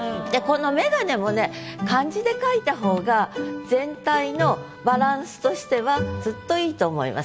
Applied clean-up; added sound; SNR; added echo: none; none; none; none.